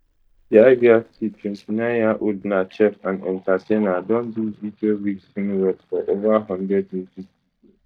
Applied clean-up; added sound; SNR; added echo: neural mask model DeepFilterNet 3.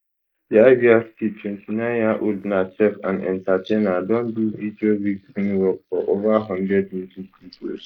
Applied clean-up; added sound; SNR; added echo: neural mask model Resemble Enhance denoiser.